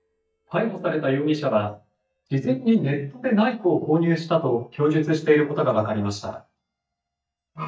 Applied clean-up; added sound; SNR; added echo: neural mask model DeepFilterNet 3.